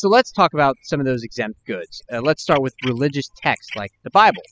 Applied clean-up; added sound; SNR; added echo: classical method spectral subtraction.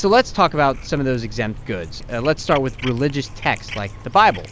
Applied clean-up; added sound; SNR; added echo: none; Cat; 14 dB; none.